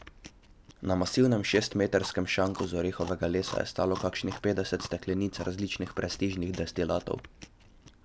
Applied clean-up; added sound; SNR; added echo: none; Chewing, mastication; 18 dB; none.